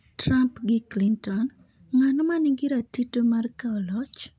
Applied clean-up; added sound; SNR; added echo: none; none; none; none.